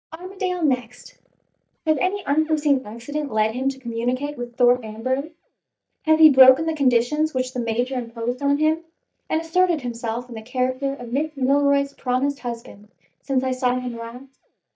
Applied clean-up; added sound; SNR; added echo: neural mask model DeepFilterNet 3.